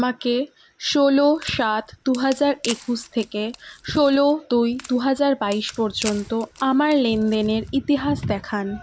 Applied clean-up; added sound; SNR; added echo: none; Wood; 18 dB; none.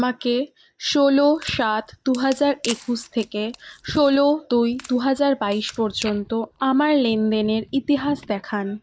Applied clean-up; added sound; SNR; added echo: neural mask model DeepFilterNet 3.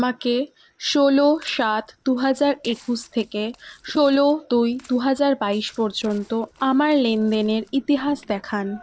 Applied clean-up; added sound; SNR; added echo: neural separator model SepFormer DNS4.